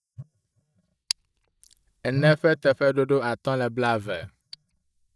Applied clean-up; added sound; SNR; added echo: neural mask model DeepFilterNet 3.